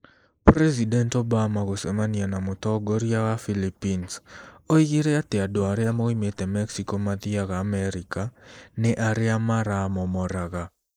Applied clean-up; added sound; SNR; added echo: neural mask model Resemble Enhance denoiser.